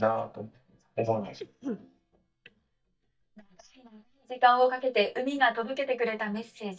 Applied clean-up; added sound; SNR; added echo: neural mask model DeepFilterNet 3.